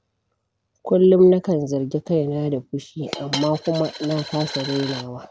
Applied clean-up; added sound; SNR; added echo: none; Coin (dropping); 11 dB; none.